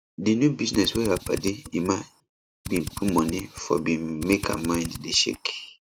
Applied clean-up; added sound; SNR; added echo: none; Drill; 12 dB; none.